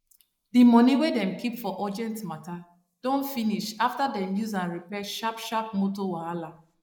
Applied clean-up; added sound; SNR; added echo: neural mask model Resemble Enhance denoiser.